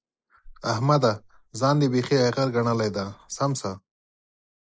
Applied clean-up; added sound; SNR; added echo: neural mask model Resemble Enhance denoiser.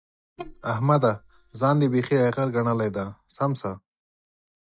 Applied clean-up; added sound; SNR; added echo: neural mask model DeepFilterNet 3.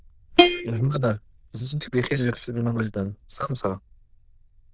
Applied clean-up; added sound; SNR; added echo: neural diffusion model UNIVERSE++.